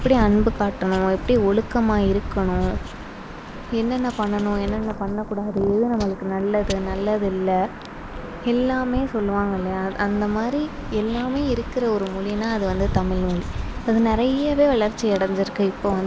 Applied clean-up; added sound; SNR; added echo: none; none; none; none.